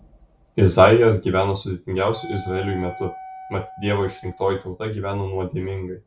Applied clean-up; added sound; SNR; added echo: none; Wind instrument, woodwind instrument; 17 dB; none.